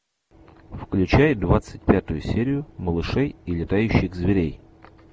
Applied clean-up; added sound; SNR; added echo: none; none; none; none.